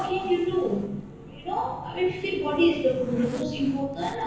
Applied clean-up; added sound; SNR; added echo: none; Zipper (clothing); 19 dB; reverberation time 0.5 s.